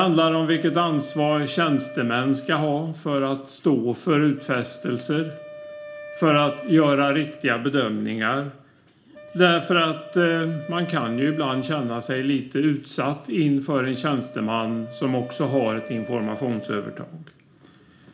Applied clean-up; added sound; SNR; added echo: none; Wind instrument, woodwind instrument; 17 dB; reverberation time 0.4 s.